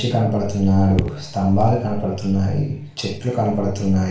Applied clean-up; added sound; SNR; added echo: none; Raindrop / Drip; 10 dB; reverberation time 0.4 s.